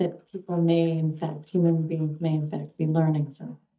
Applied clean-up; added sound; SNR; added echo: neural mask model DeepFilterNet 3.